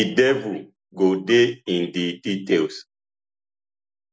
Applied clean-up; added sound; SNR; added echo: none; none; none; none.